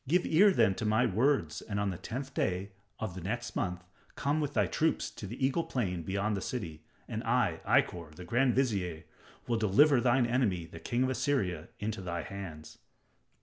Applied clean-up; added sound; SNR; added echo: none; none; none; none.